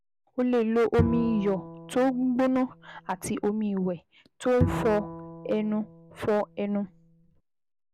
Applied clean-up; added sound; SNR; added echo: none; Bowed string instrument; 7 dB; none.